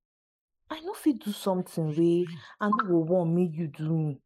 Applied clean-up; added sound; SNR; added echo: neural mask model Resemble Enhance denoiser.